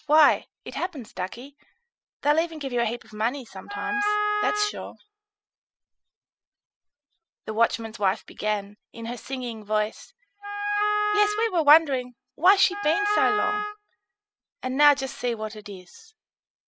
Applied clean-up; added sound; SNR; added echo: classical method spectral subtraction.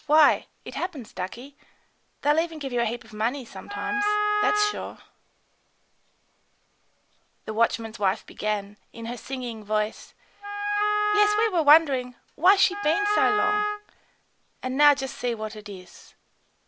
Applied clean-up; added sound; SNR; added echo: none; Wind instrument, woodwind instrument; -1 dB; none.